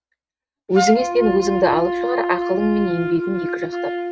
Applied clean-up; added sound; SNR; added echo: neural mask model RNNoise.